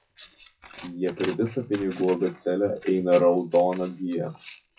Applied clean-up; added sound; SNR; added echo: classical method WPE with log-MMSE.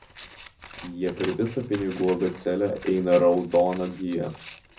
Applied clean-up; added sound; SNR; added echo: none; Scissors; 19 dB; reverberation time 0.4 s.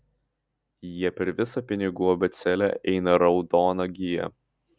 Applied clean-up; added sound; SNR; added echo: none; none; none; none.